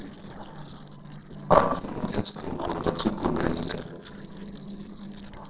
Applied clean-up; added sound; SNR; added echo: neural separator model SepFormer DNS4.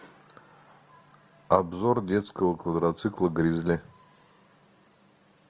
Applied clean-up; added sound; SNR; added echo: none; none; none; none.